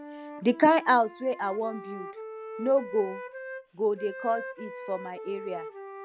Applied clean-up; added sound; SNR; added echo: none; Wind instrument, woodwind instrument; 12 dB; none.